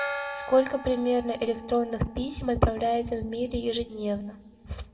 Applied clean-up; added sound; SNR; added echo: none; Gong; 13 dB; reverberation time 0.9 s.